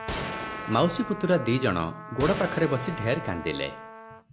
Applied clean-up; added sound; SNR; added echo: none; Gunshot, gunfire + Trumpet; 9 dB; none.